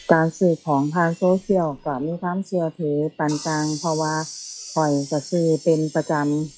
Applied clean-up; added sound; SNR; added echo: classical method log-MMSE.